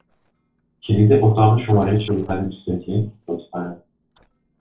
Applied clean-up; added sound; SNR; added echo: neural separator model SepFormer DNS4.